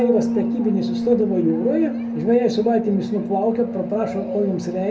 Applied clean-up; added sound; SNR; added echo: none; Bass guitar; 4 dB; reverberation time 0.3 s.